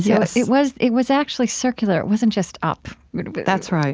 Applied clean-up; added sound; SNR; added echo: none; none; none; none.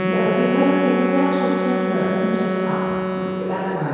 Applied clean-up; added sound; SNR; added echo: none; Wind instrument, woodwind instrument; 0 dB; reverberation time 2.2 s.